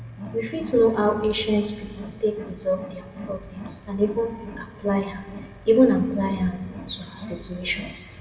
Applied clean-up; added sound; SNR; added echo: none; Wild animals; 15 dB; reverberation time 1.6 s.